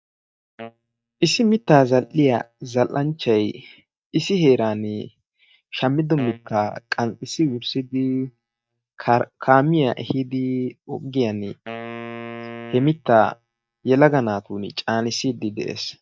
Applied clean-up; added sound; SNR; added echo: neural mask model DeepFilterNet 3.